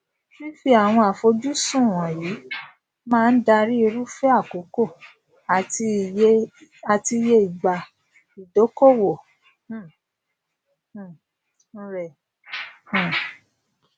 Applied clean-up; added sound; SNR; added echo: none; none; none; none.